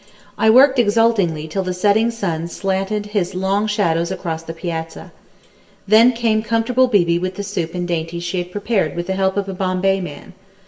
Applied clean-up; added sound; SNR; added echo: none; none; none; reverberation time 0.7 s.